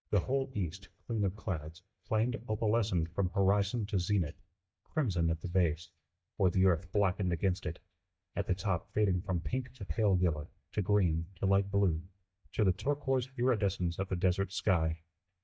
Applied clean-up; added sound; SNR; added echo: neural mask model DeepFilterNet 3.